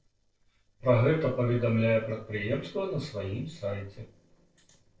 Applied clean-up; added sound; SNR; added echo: neural separator model SepFormer DNS4.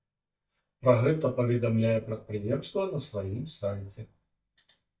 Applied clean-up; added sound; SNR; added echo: neural mask model DeepFilterNet 3.